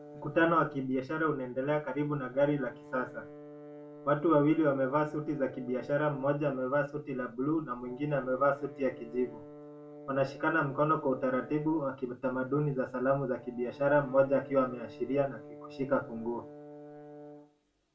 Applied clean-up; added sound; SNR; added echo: none; Brass instrument; 18 dB; reverberation time 0.2 s.